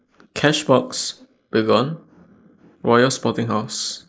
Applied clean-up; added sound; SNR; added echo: neural mask model Resemble Enhance denoiser.